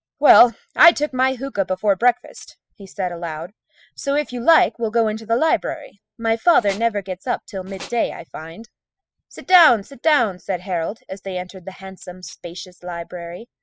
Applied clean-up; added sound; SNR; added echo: classical method spectral subtraction.